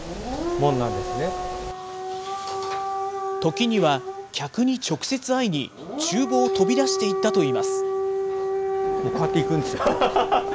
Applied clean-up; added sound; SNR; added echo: none; Siren / Dog; 2 dB; none.